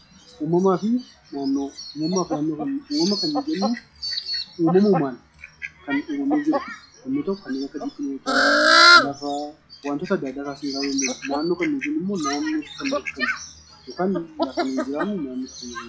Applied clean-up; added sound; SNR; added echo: classical method log-MMSE.